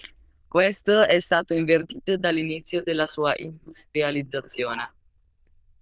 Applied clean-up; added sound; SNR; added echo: neural diffusion model UNIVERSE++.